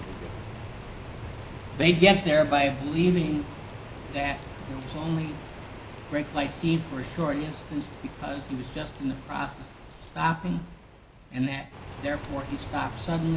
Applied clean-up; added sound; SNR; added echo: none; Rain; 12 dB; none.